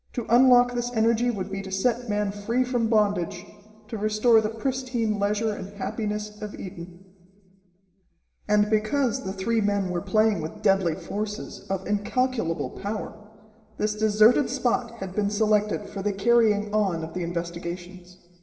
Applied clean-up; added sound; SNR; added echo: none; none; none; reverberation time 2.9 s.